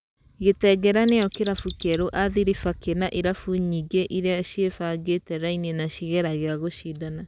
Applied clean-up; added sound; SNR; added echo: none; Mechanisms; 17 dB; none.